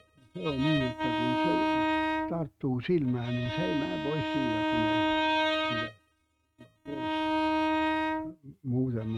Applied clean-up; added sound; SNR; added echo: neural mask model RNNoise.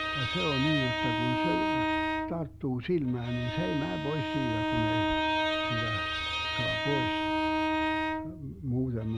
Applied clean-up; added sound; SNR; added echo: none; Bowed string instrument; -3 dB; none.